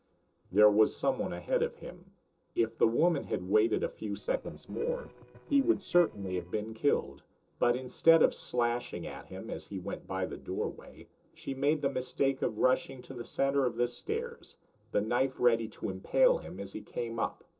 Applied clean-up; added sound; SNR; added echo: neural separator model SepFormer DNS4.